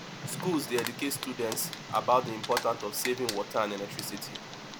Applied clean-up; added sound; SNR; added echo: none; Tick + Crumpling, crinkling; 7 dB; none.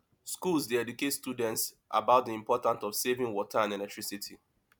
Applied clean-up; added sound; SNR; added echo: none; none; none; none.